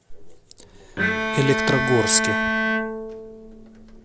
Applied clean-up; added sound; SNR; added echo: none; Bowed string instrument; -1 dB; none.